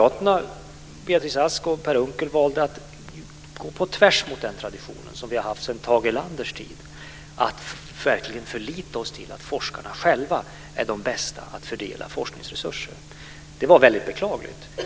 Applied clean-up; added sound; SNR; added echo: none; none; none; none.